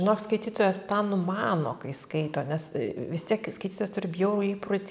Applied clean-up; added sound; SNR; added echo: none; none; none; none.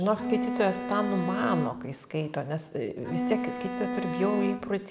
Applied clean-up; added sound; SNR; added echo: none; Bowed string instrument; 1 dB; none.